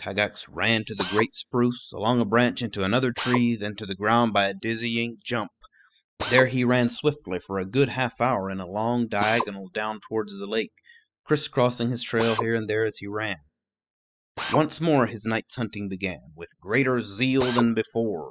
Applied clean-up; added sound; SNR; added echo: classical method spectral subtraction.